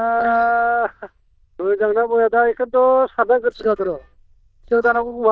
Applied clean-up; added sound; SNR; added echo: neural diffusion model UNIVERSE++.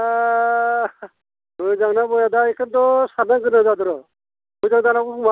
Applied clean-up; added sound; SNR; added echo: none; none; none; none.